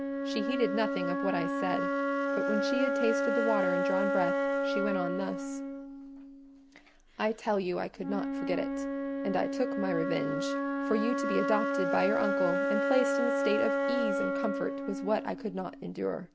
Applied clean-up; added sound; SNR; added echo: none; Wind instrument, woodwind instrument; -2 dB; none.